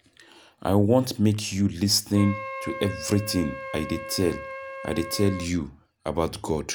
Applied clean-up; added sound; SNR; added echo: none; Wind instrument, woodwind instrument; 13 dB; none.